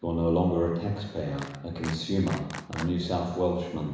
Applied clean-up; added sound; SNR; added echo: none; Clapping; 15 dB; reverberation time 1.0 s.